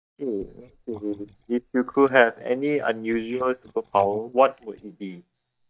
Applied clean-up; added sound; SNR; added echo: neural mask model DeepFilterNet 3.